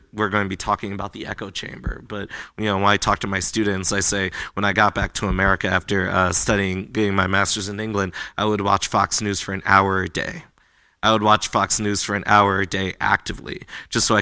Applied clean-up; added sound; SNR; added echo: none; none; none; none.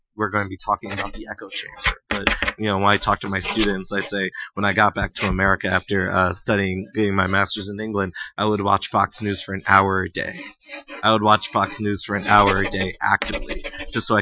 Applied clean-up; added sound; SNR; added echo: classical method Wiener filter.